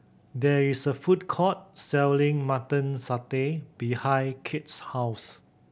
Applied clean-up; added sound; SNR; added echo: none; none; none; none.